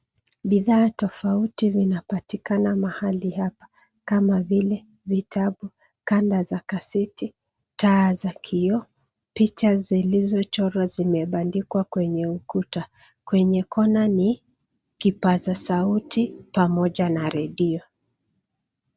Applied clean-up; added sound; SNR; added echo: none; none; none; none.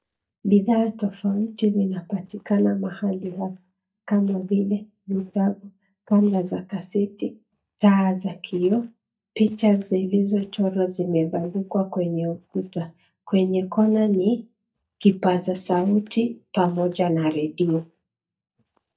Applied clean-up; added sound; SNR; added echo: neural mask model DeepFilterNet 3.